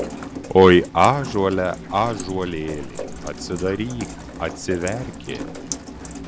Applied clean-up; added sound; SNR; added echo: none; Rain; 11 dB; none.